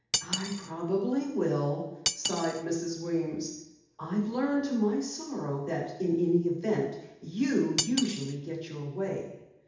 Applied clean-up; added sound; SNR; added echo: none; Cutlery, silverware; 7 dB; reverberation time 0.8 s.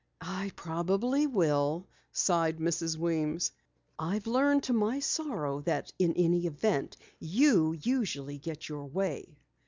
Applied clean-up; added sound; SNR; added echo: none; none; none; none.